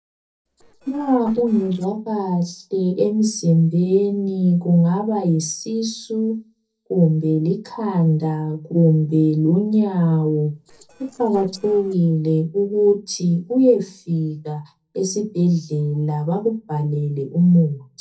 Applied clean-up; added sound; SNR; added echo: neural separator model SepFormer DNS4.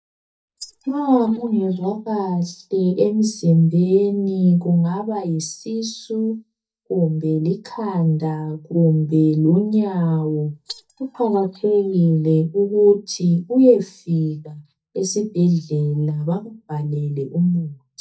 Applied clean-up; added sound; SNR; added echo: neural mask model DeepFilterNet 3.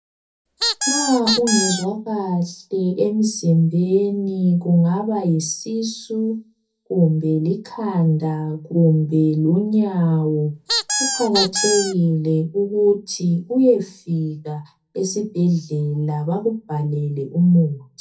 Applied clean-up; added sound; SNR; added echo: none; Squeak; 3 dB; reverberation time 0.3 s.